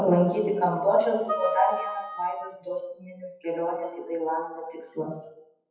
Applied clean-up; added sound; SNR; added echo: classical method WPE with log-MMSE.